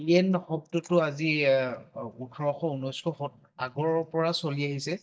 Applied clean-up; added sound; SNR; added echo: neural mask model DeepFilterNet 3.